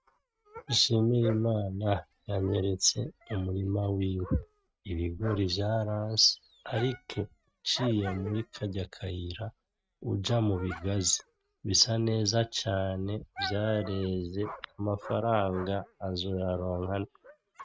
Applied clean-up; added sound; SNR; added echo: neural mask model RNNoise.